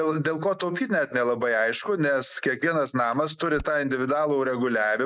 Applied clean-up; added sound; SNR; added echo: neural mask model RNNoise.